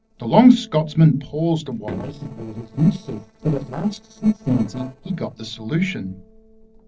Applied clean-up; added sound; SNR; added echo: neural separator model SepFormer DNS4.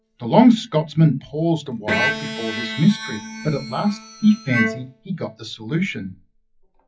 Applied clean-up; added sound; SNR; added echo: classical method WPE with log-MMSE.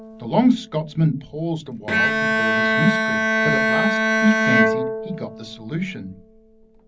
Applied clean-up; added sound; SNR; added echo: none; Bowed string instrument; -2 dB; reverberation time 0.4 s.